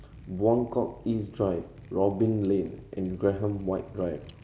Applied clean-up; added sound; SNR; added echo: none; Liquid; 19 dB; none.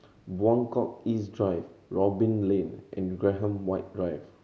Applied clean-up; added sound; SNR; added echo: none; none; none; none.